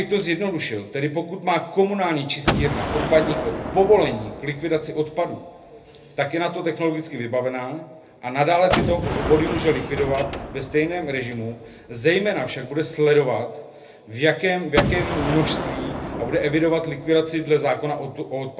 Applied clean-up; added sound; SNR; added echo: none; Gunshot, gunfire; 8 dB; reverberation time 0.3 s.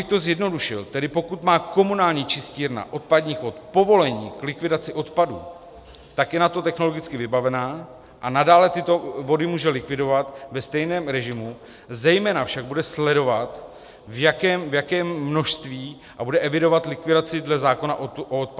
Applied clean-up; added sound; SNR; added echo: none; none; none; none.